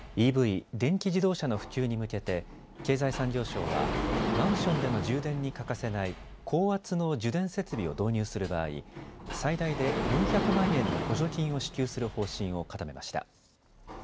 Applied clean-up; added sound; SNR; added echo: none; Sliding door; 5 dB; none.